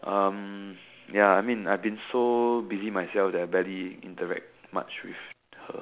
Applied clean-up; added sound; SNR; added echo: none; none; none; none.